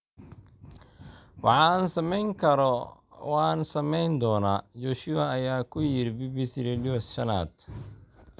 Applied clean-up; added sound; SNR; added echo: none; none; none; none.